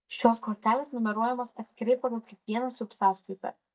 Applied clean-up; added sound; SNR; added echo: neural mask model DeepFilterNet 3.